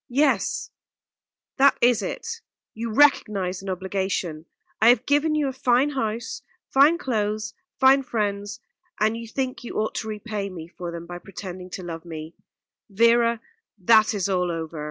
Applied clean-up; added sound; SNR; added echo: none; none; none; none.